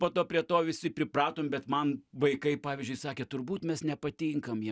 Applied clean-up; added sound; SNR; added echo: none; none; none; none.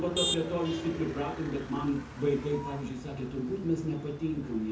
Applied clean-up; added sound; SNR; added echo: none; Motor vehicle (road); 8 dB; reverberation time 0.6 s.